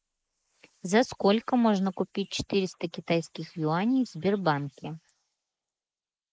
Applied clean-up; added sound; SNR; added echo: neural mask model Resemble Enhance denoiser.